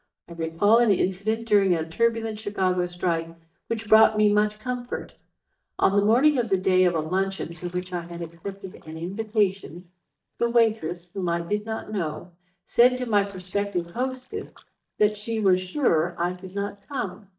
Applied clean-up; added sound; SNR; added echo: neural mask model DeepFilterNet 3.